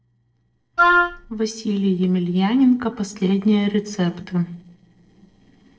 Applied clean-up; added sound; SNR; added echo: neural separator model SepFormer DNS4.